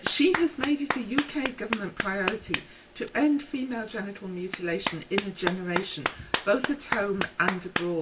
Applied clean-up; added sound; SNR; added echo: none; Clapping; 5 dB; reverberation time 0.2 s.